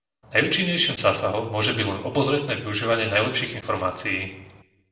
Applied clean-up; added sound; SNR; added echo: neural separator model SepFormer DNS4.